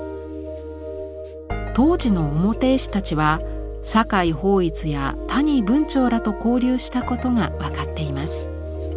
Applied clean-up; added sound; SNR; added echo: none; none; none; none.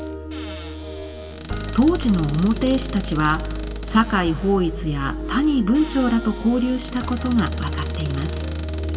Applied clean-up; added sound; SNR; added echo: none; Squeak / Cupboard open or close; 17 dB; reverberation time 1.6 s.